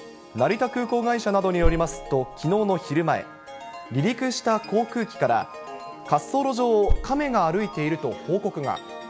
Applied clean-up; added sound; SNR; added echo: none; Thump, thud; 2 dB; none.